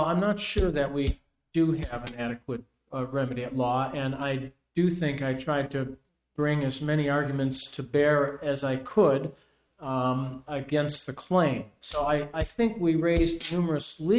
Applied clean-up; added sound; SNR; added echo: neural mask model RNNoise.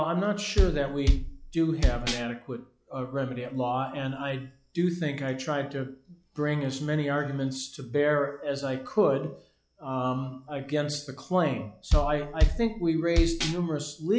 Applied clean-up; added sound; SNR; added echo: classical method log-MMSE.